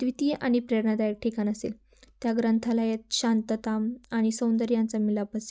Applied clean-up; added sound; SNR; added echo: none; none; none; none.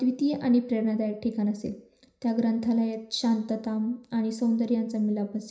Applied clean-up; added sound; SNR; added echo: none; none; none; reverberation time 0.5 s.